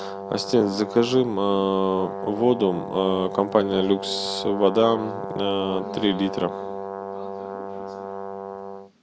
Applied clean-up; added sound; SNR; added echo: none; Brass instrument; 9 dB; none.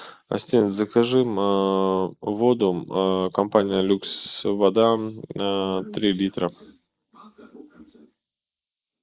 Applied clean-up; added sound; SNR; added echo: neural mask model Resemble Enhance denoiser.